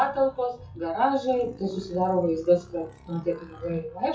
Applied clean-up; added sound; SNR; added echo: classical method WPE with log-MMSE.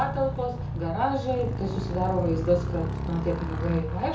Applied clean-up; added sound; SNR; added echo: none; Motorcycle; 3 dB; reverberation time 0.6 s.